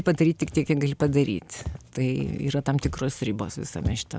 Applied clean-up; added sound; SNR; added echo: none; Walk, footsteps; 13 dB; none.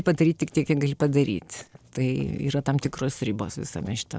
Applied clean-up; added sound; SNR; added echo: neural separator model SepFormer DNS4.